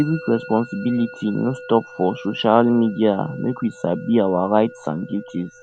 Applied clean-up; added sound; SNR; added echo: none; Musical instrument; 18 dB; none.